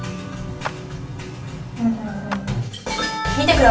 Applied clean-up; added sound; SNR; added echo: none; Clapping; 16 dB; reverberation time 0.3 s.